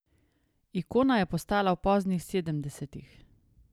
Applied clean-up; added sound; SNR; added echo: none; none; none; none.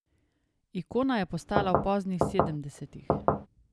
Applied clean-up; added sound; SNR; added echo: none; Knock / Wood; -3 dB; none.